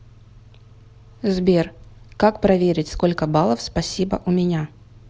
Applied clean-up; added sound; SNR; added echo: none; none; none; none.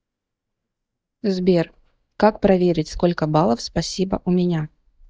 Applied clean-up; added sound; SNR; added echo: neural mask model DeepFilterNet 3.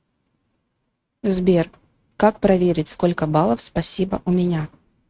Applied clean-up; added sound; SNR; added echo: neural mask model RNNoise.